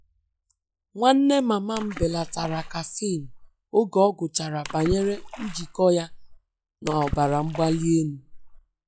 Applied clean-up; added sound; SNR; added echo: classical method log-MMSE.